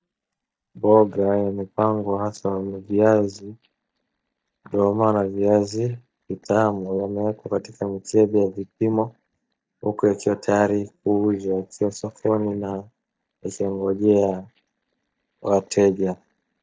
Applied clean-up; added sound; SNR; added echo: neural mask model DeepFilterNet 3.